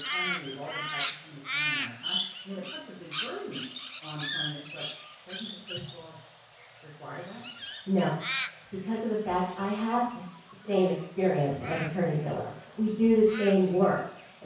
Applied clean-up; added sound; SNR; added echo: none; Crow; 5 dB; reverberation time 0.6 s.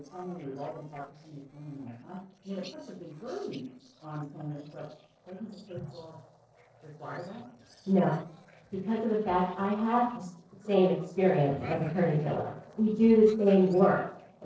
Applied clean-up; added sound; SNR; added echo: neural separator model SepFormer DNS4.